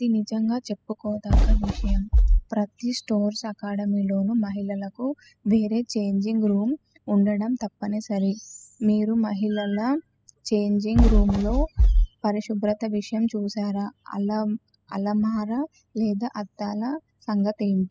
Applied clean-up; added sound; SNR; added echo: classical method spectral subtraction.